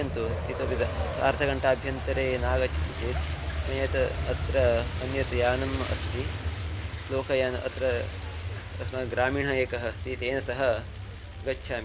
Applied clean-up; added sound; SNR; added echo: none; Truck; 3 dB; none.